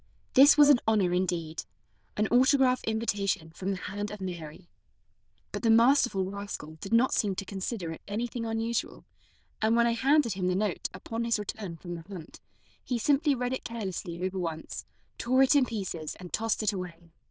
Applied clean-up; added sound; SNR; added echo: neural diffusion model UNIVERSE++.